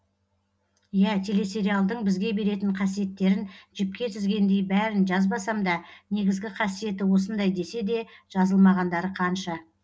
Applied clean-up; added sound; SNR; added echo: none; none; none; none.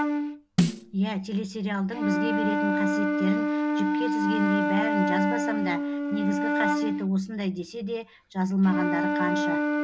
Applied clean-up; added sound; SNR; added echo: none; Snare drum + Wind instrument, woodwind instrument; -2 dB; none.